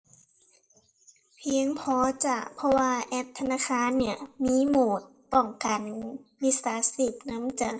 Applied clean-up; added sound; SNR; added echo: none; none; none; reverberation time 0.3 s.